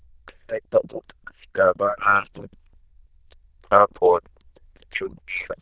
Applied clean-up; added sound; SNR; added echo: neural diffusion model UNIVERSE++.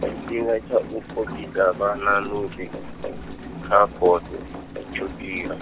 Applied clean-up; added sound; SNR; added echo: none; Rain; 9 dB; none.